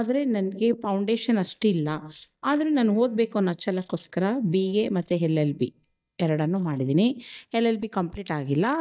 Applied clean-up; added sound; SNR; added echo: neural mask model DeepFilterNet 3.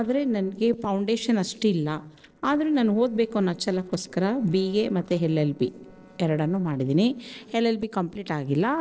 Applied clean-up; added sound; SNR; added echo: neural separator model SepFormer DNS4.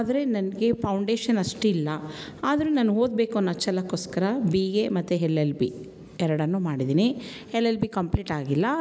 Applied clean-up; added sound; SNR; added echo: none; none; none; none.